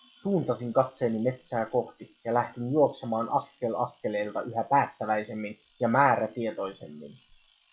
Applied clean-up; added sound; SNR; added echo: classical method log-MMSE.